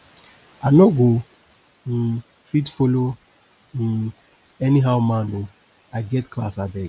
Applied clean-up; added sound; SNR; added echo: none; none; none; none.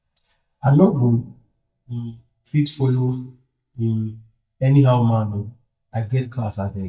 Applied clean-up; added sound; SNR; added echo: neural mask model DeepFilterNet 3.